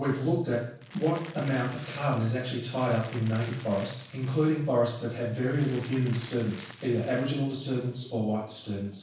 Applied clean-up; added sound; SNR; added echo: none; Crackle; 19 dB; reverberation time 0.7 s.